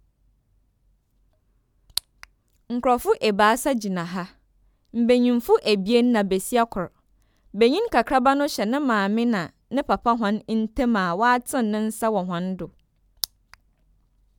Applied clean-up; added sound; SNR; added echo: none; none; none; none.